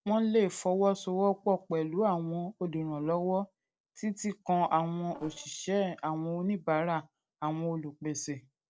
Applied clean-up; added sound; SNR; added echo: neural separator model SepFormer DNS4.